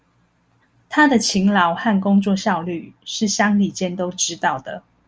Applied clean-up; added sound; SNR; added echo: none; none; none; none.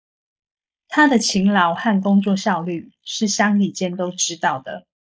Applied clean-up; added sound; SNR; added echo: neural mask model Resemble Enhance denoiser.